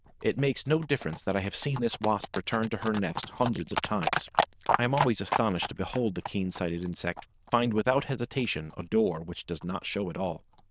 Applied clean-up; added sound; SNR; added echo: neural diffusion model UNIVERSE++.